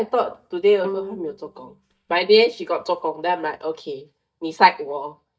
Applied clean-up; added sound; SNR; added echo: neural mask model DeepFilterNet 3.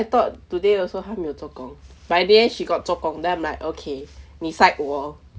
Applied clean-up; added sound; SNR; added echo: none; none; none; none.